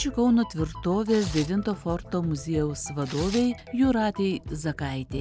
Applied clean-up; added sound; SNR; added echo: none; Tearing; 19 dB; none.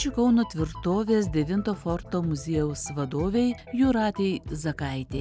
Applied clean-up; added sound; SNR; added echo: none; none; none; none.